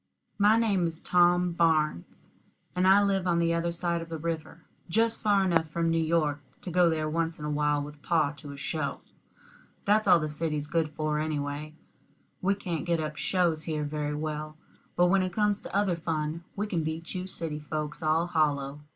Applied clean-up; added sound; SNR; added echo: neural mask model Resemble Enhance denoiser.